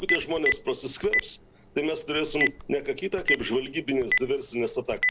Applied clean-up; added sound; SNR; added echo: none; Telephone; 2 dB; none.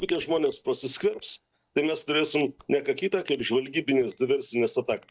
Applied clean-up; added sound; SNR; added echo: neural mask model DeepFilterNet 3.